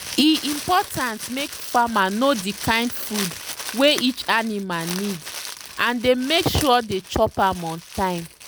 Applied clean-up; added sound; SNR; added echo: none; Crumpling, crinkling; 12 dB; none.